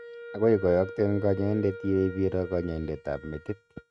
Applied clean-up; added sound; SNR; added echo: neural mask model RNNoise.